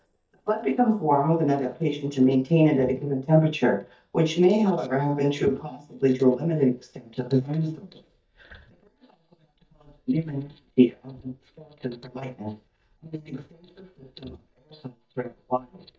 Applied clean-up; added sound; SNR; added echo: neural mask model DeepFilterNet 3.